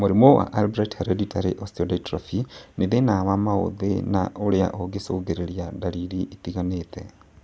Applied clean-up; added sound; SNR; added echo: none; none; none; none.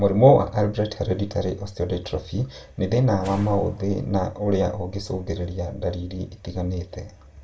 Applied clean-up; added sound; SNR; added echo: none; Whoosh, swoosh, swish; 19 dB; reverberation time 0.2 s.